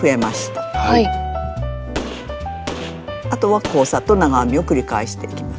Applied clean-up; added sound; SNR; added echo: none; Gunshot, gunfire; 15 dB; none.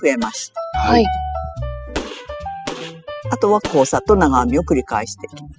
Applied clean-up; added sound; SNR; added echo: classical method spectral subtraction.